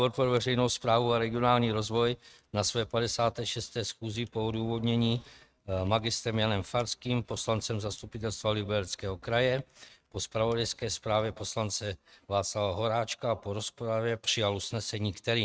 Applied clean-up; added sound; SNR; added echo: neural mask model RNNoise.